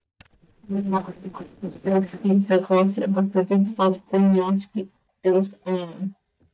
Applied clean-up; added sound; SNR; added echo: neural mask model DeepFilterNet 3.